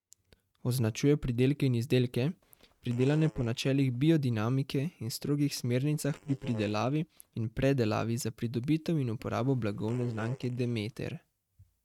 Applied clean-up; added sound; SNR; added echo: neural mask model RNNoise.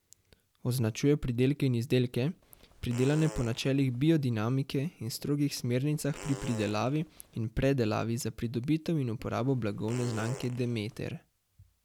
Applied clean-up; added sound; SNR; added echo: none; Fart; 16 dB; none.